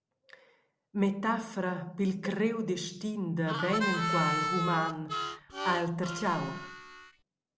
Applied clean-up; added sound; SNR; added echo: none; Harmonica; 2 dB; none.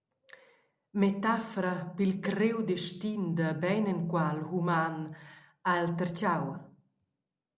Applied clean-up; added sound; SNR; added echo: none; none; none; none.